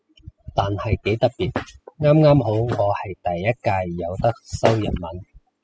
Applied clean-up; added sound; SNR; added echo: classical method spectral subtraction.